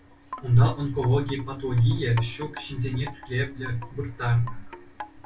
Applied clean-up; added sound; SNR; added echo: none; Wind chime; 18 dB; reverberation time 0.1 s.